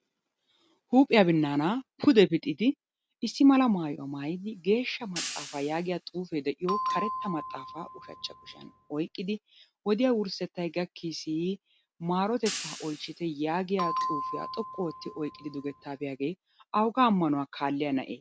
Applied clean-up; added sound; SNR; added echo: none; Hi-hat + Bell; 8 dB; none.